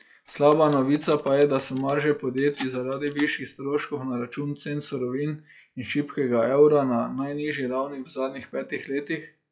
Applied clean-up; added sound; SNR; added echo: classical method log-MMSE.